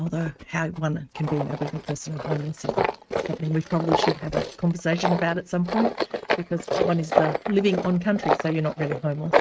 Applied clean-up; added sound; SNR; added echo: neural mask model RNNoise.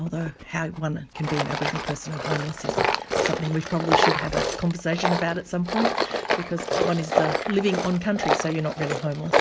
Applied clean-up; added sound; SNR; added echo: none; Tools; -1 dB; none.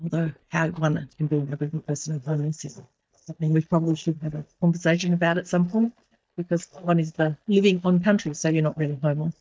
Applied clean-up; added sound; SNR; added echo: neural mask model DeepFilterNet 3.